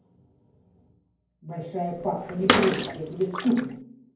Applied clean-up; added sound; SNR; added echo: none; Bathtub (filling or washing) / Water / Splash, splatter; -1 dB; reverberation time 0.9 s.